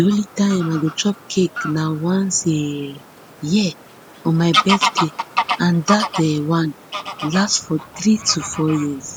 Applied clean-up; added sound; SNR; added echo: none; Bird vocalization, bird call, bird song / Fowl; 7 dB; none.